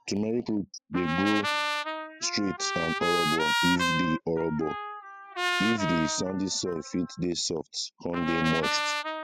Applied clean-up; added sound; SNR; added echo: classical method spectral subtraction.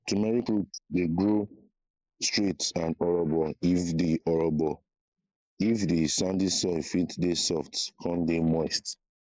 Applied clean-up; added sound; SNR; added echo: neural mask model Resemble Enhance denoiser.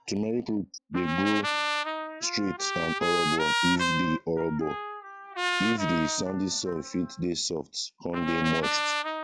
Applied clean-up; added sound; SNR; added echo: classical method log-MMSE.